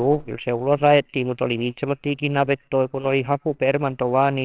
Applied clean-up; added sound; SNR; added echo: neural separator model SepFormer WHAMR!.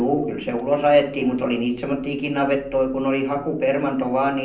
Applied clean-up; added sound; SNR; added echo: neural separator model SepFormer DNS4.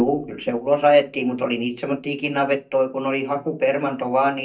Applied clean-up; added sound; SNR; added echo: neural mask model DeepFilterNet 3.